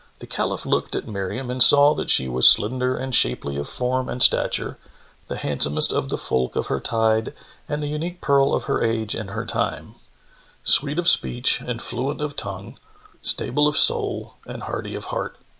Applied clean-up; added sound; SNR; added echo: none; none; none; none.